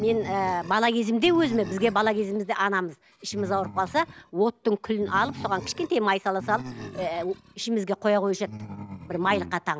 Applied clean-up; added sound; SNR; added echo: none; Animal; 15 dB; none.